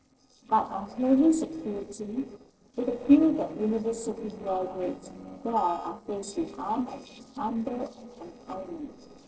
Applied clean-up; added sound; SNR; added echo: neural separator model SepFormer DNS4.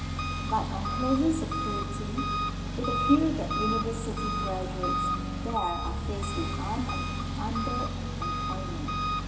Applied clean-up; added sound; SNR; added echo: none; Engine; -2 dB; reverberation time 2.4 s.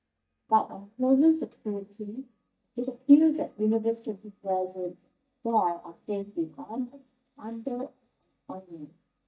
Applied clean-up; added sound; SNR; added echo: neural mask model DeepFilterNet 3.